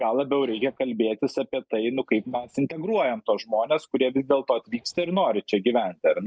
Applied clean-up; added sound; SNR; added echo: neural mask model DeepFilterNet 3.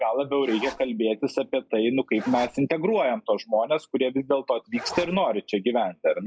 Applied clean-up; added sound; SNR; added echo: classical method log-MMSE.